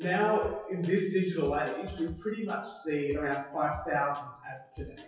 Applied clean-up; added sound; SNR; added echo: classical method WPE with log-MMSE.